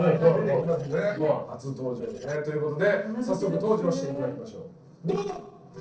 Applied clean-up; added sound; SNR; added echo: neural separator model SepFormer DNS4.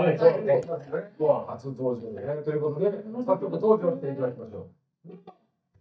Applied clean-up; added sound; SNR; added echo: neural mask model DeepFilterNet 3.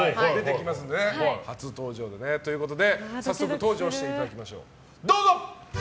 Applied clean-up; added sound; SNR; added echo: none; none; none; none.